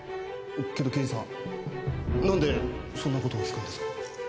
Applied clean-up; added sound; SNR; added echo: none; none; none; none.